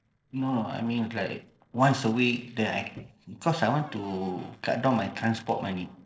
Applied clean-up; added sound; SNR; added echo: neural separator model SepFormer DNS4.